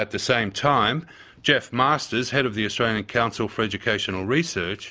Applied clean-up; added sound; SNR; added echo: none; none; none; none.